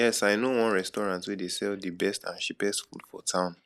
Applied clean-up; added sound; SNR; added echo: neural mask model Resemble Enhance denoiser.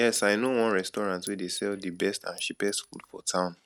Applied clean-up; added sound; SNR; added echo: neural mask model RNNoise.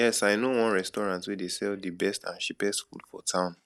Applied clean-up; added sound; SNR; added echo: neural mask model DeepFilterNet 3.